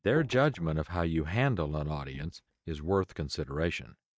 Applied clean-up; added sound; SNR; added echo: neural mask model DeepFilterNet 3.